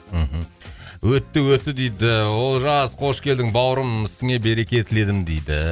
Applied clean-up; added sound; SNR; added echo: none; none; none; none.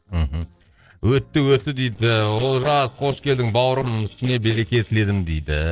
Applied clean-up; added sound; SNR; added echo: neural separator model SepFormer DNS4.